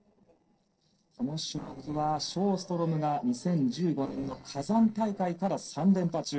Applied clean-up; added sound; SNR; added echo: neural separator model SepFormer DNS4.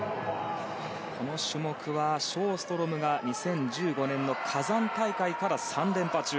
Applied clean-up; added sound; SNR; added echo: none; none; none; none.